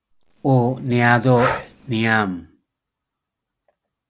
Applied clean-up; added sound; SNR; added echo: none; Breathing; 10 dB; none.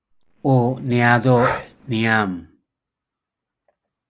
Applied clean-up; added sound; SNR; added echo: neural mask model Resemble Enhance denoiser.